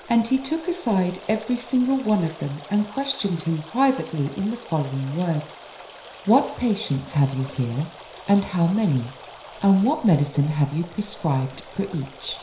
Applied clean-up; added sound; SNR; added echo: none; Stream; 19 dB; reverberation time 0.5 s.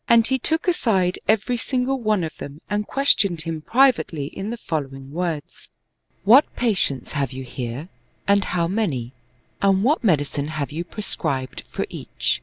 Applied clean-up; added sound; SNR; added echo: none; none; none; none.